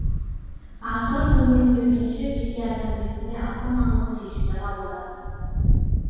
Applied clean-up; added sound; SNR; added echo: none; Wind; -2 dB; reverberation time 2.0 s.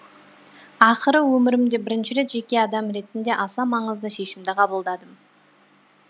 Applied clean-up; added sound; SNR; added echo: none; none; none; none.